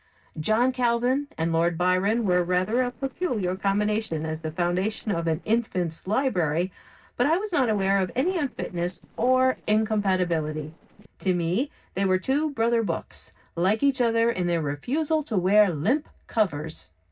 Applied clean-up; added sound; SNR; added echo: neural separator model SepFormer DNS4.